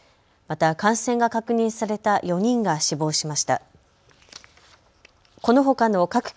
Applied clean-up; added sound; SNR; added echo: none; none; none; none.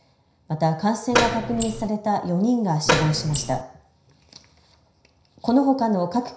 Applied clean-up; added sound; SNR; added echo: none; Door; 0 dB; reverberation time 0.5 s.